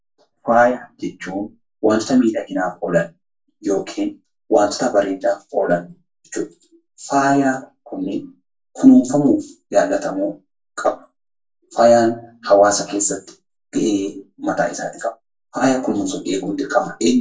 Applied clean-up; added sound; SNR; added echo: none; none; none; reverberation time 0.2 s.